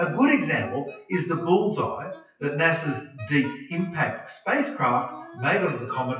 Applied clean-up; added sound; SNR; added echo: classical method WPE with log-MMSE.